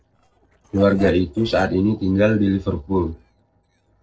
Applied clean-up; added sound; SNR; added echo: neural separator model SepFormer DNS4.